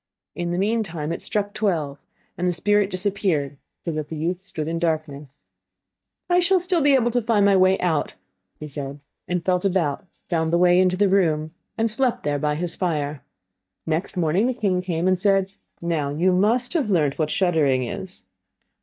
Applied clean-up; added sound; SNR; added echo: neural mask model DeepFilterNet 3.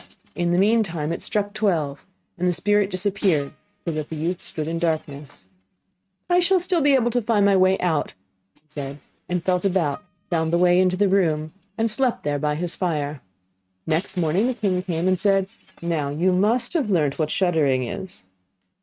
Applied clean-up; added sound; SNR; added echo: neural mask model RNNoise.